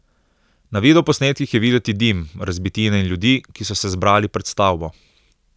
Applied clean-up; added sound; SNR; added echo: none; none; none; none.